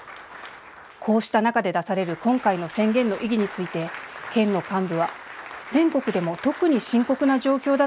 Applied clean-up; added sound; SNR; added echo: none; Applause; 16 dB; none.